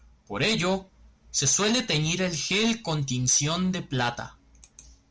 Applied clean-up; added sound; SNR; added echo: none; none; none; none.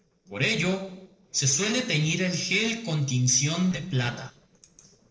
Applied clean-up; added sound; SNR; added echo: neural separator model SepFormer DNS4.